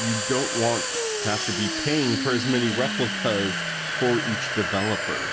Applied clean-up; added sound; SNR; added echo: none; Domestic sounds, home sounds; 1 dB; none.